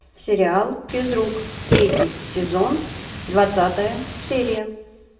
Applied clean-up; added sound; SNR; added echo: none; Burping, eructation; 4 dB; reverberation time 0.6 s.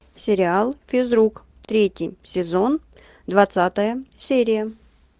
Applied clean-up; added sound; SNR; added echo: none; none; none; none.